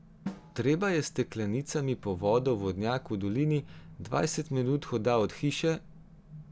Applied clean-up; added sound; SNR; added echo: none; Drum; 19 dB; none.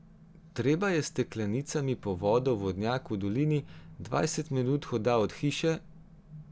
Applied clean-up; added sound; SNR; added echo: none; none; none; none.